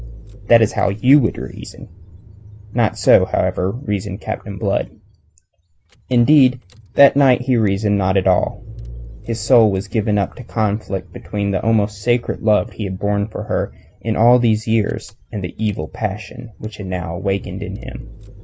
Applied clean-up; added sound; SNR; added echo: none; Engine / Car; 19 dB; none.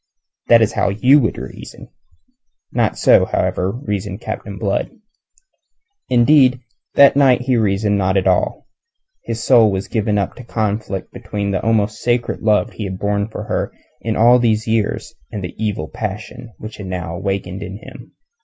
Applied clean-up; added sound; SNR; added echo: none; none; none; none.